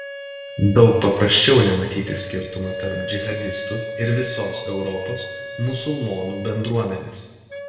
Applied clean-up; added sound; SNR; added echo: none; Wind instrument, woodwind instrument; 12 dB; reverberation time 1.3 s.